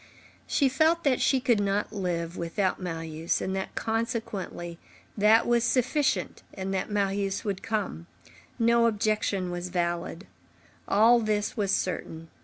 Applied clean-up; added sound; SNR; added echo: none; none; none; none.